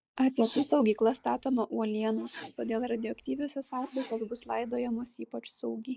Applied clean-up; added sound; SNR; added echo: neural mask model Resemble Enhance denoiser.